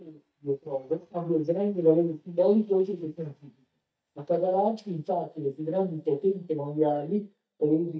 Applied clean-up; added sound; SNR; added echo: neural mask model DeepFilterNet 3.